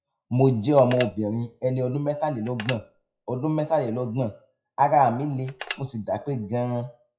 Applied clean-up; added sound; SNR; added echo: classical method WPE with log-MMSE.